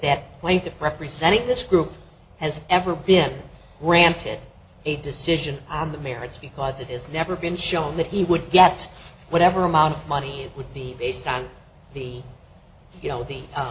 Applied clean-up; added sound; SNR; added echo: none; none; none; none.